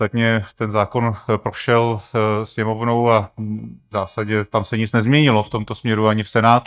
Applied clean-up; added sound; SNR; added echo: neural mask model DeepFilterNet 3.